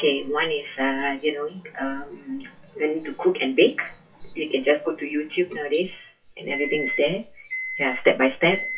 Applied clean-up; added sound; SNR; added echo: classical method WPE with log-MMSE.